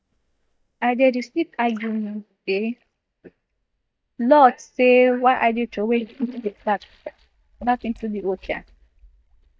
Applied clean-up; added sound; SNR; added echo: neural mask model DeepFilterNet 3.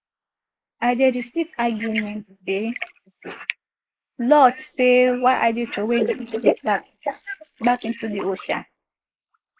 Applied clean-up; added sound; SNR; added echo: neural mask model Resemble Enhance denoiser.